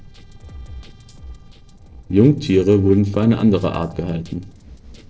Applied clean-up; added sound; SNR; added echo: neural separator model SepFormer DNS4.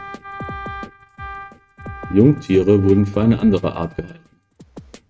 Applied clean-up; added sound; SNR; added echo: neural mask model RNNoise.